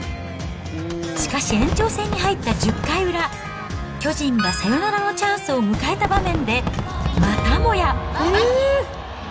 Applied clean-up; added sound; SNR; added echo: none; Fireworks; 9 dB; none.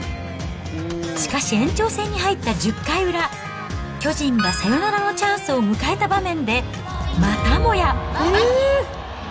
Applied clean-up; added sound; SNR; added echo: none; none; none; none.